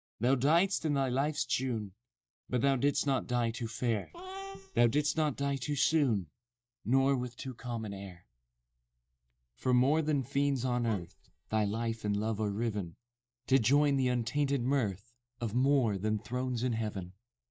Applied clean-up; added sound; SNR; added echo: neural mask model DeepFilterNet 3.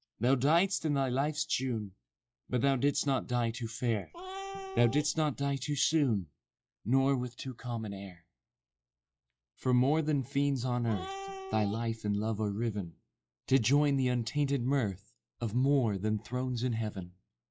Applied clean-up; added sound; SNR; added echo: classical method log-MMSE.